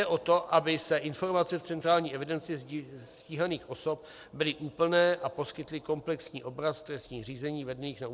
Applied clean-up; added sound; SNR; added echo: none; none; none; none.